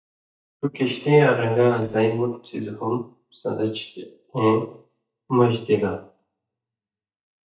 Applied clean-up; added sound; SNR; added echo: neural mask model DeepFilterNet 3.